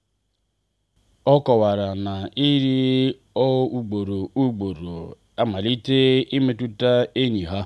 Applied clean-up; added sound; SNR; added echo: none; none; none; none.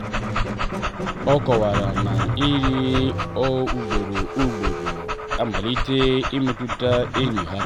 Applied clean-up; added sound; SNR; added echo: none; Dog + Squeak; 1 dB; none.